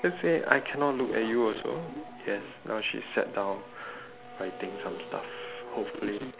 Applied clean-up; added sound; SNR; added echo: none; Domestic sounds, home sounds; 14 dB; none.